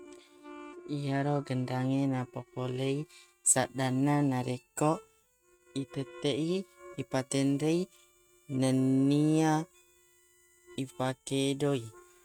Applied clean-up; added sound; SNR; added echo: neural mask model RNNoise.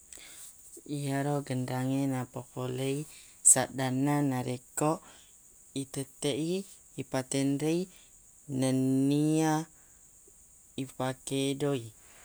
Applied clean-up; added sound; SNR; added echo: none; none; none; none.